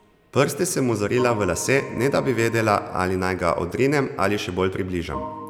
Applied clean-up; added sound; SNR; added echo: none; Organ; 16 dB; none.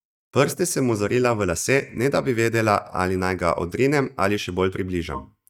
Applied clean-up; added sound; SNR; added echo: neural mask model DeepFilterNet 3.